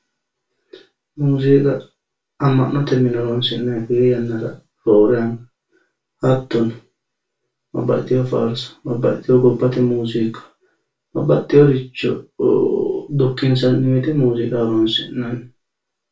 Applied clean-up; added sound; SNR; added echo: none; none; none; reverberation time 0.2 s.